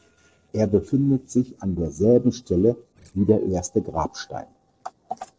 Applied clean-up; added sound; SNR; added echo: neural separator model SepFormer DNS4.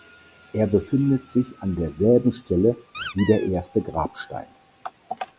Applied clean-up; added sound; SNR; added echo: none; Squeak; 9 dB; none.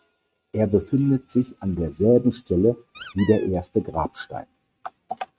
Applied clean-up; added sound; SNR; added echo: neural mask model RNNoise.